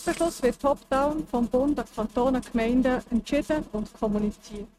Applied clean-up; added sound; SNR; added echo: neural mask model RNNoise.